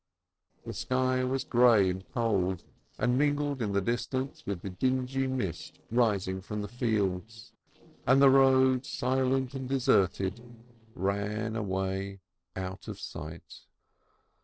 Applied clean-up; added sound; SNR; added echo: neural separator model SepFormer DNS4.